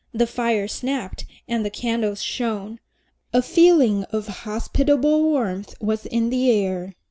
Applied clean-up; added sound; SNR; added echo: none; none; none; none.